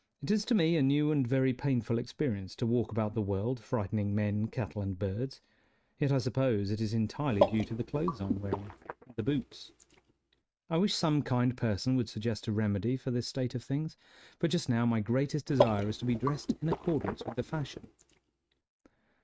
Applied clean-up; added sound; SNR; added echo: neural mask model RNNoise.